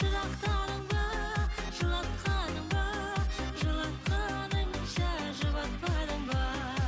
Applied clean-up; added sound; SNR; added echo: none; none; none; none.